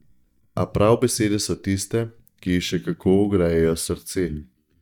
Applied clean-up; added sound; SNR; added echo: neural mask model DeepFilterNet 3.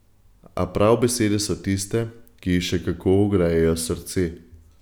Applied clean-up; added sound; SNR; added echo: none; none; none; none.